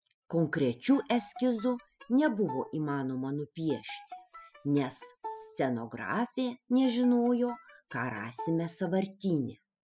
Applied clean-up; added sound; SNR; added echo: classical method spectral subtraction.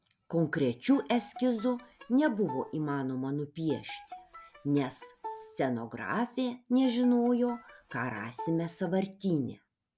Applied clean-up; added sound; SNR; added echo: none; Bowed string instrument; 17 dB; none.